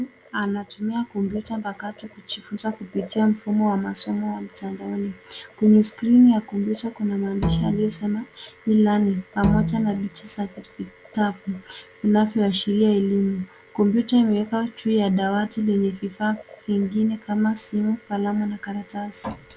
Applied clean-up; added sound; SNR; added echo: none; Bowed string instrument; 5 dB; none.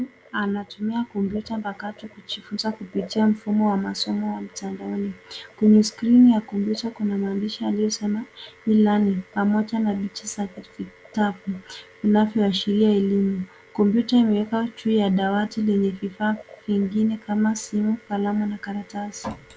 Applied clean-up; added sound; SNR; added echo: none; none; none; none.